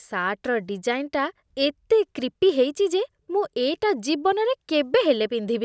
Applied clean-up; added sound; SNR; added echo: none; none; none; none.